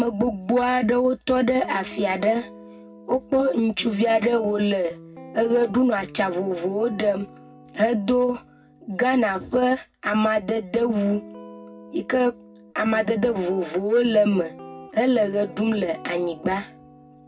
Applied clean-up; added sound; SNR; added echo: none; Guitar; 20 dB; reverberation time 0.4 s.